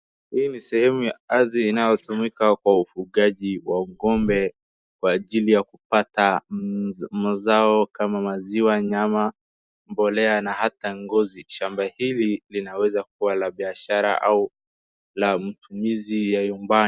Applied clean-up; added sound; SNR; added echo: neural mask model Resemble Enhance denoiser.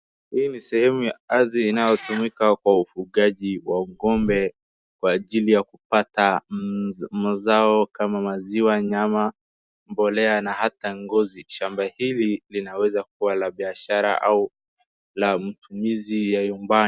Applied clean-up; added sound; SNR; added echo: none; Buzz + Meow; 13 dB; none.